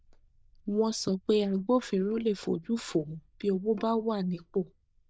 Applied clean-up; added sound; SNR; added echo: neural diffusion model UNIVERSE++.